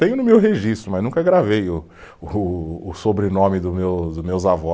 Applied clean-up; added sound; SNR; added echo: none; none; none; none.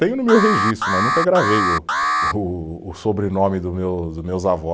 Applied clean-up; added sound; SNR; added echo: none; Alarm; 2 dB; none.